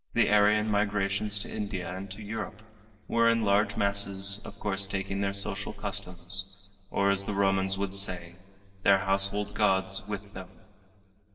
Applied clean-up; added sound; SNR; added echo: none; none; none; reverberation time 2.3 s.